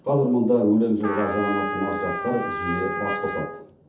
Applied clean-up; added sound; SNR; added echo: none; Trumpet; 6 dB; reverberation time 0.5 s.